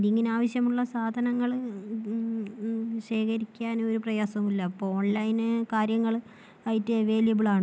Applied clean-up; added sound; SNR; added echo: none; none; none; none.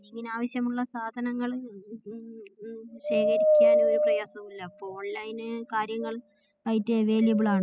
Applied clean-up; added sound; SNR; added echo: classical method spectral subtraction.